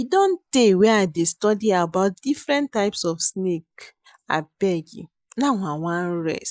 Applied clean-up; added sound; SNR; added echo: neural mask model Resemble Enhance denoiser.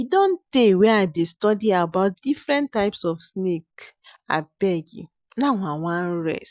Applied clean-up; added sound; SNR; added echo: none; none; none; none.